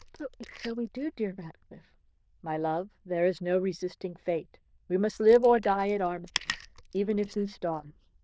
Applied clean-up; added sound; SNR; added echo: neural diffusion model UNIVERSE++.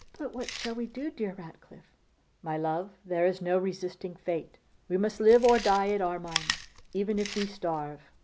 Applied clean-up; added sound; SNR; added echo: none; Chewing, mastication; 13 dB; none.